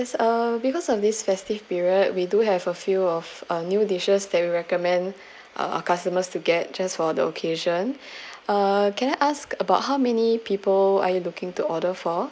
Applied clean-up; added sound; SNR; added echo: none; none; none; none.